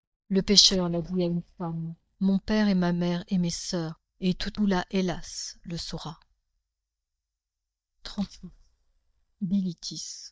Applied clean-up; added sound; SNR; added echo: neural mask model DeepFilterNet 3.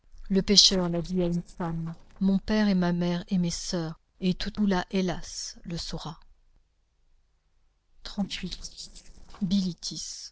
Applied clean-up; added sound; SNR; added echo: neural separator model SepFormer DNS4.